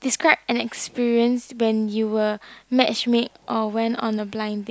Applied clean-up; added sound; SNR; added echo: none; none; none; none.